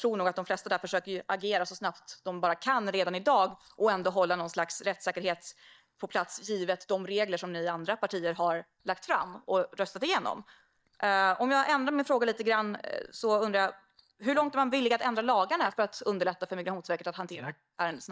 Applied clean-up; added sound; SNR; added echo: neural mask model DeepFilterNet 3.